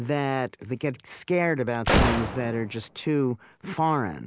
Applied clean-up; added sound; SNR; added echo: none; Gunshot, gunfire; 1 dB; none.